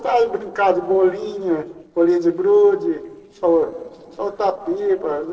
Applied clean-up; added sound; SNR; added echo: neural separator model SepFormer DNS4.